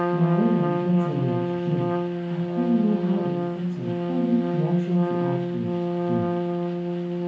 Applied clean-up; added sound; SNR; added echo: none; Trumpet; 0 dB; reverberation time 0.9 s.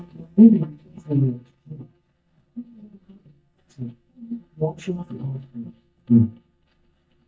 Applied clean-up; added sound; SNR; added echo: neural mask model DeepFilterNet 3.